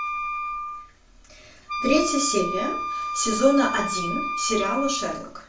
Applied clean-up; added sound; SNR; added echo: none; Wind instrument, woodwind instrument; 4 dB; reverberation time 0.3 s.